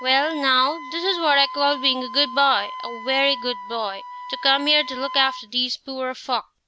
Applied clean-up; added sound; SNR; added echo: none; Wind instrument, woodwind instrument; 12 dB; none.